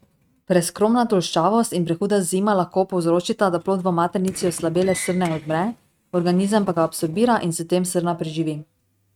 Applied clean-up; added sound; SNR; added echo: neural mask model RNNoise.